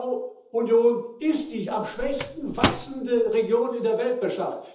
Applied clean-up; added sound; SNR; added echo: none; Microwave oven; 6 dB; reverberation time 0.8 s.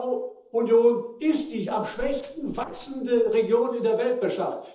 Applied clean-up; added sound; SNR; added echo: neural separator model SepFormer DNS4.